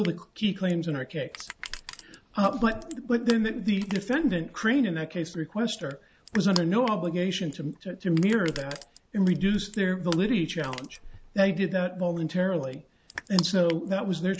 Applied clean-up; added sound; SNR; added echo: none; Crushing; 16 dB; none.